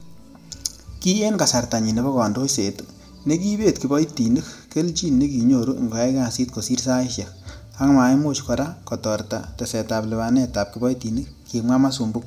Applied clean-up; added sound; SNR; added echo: none; none; none; reverberation time 0.5 s.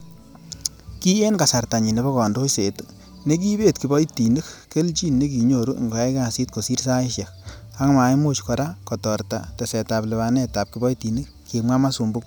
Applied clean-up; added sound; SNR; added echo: none; none; none; none.